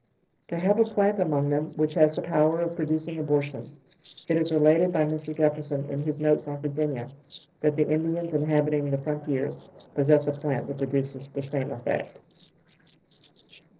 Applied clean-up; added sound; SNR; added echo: neural separator model SepFormer DNS4.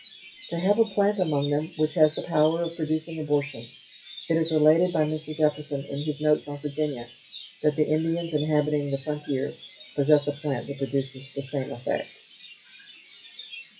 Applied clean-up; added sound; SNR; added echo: classical method WPE with log-MMSE.